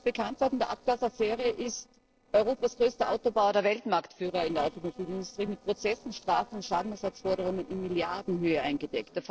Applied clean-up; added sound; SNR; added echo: neural separator model SepFormer DNS4.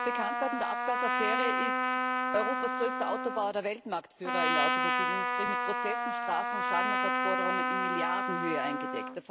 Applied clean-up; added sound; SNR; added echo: none; Trumpet; -4 dB; none.